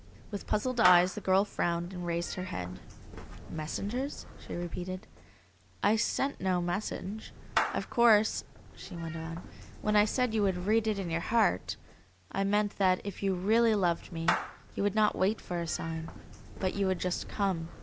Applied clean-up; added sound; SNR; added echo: none; Meow / Clapping; 11 dB; none.